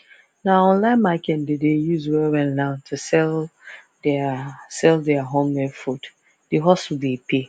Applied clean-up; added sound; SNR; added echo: none; none; none; none.